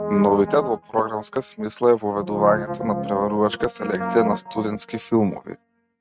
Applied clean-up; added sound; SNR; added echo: neural mask model RNNoise.